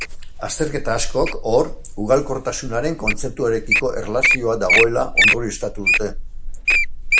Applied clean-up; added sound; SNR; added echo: none; Wild animals; -2 dB; none.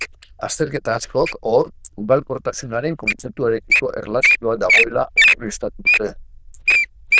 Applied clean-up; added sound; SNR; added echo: neural diffusion model UNIVERSE++.